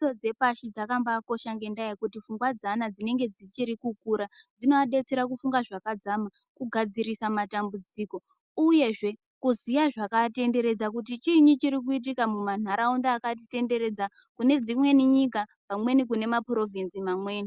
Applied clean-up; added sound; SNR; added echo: none; none; none; none.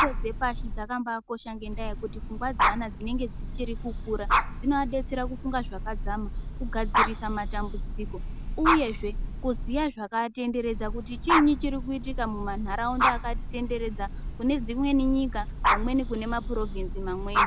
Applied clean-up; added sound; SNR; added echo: none; Bird / Breathing + Dog; -1 dB; none.